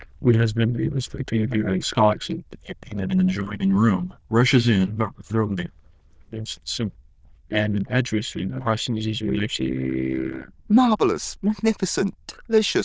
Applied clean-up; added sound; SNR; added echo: neural diffusion model UNIVERSE++.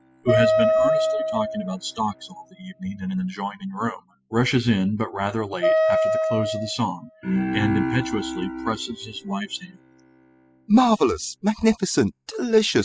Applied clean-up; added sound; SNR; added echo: classical method spectral subtraction.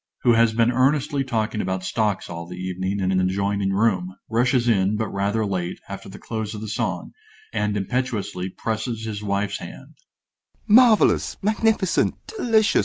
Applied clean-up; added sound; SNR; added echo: none; none; none; none.